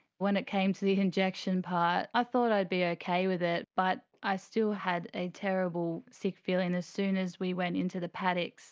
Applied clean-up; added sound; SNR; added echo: none; none; none; none.